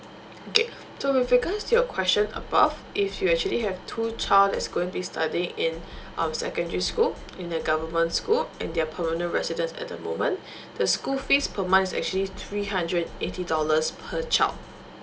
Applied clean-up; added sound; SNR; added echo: none; Drum kit; 17 dB; none.